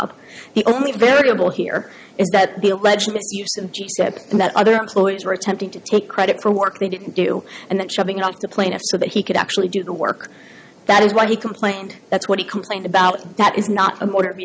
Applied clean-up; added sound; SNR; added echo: none; none; none; none.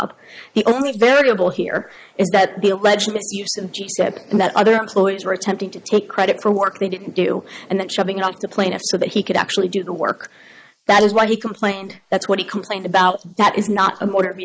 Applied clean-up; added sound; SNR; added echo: neural mask model Resemble Enhance denoiser.